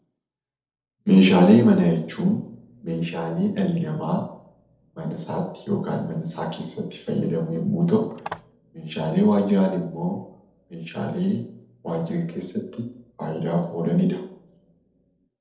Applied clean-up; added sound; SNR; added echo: neural separator model SepFormer DNS4.